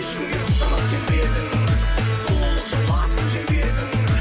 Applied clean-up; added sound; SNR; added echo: none; Wind instrument, woodwind instrument; 20 dB; none.